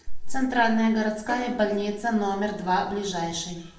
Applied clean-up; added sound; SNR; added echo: none; Bowed string instrument; 19 dB; reverberation time 0.6 s.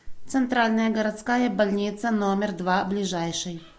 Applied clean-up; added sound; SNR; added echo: none; none; none; none.